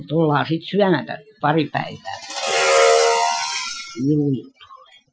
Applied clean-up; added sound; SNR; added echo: classical method Wiener filter.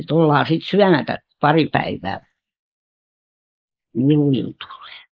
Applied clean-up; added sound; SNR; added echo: neural mask model Resemble Enhance denoiser.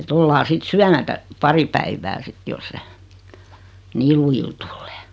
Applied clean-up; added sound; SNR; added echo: none; none; none; none.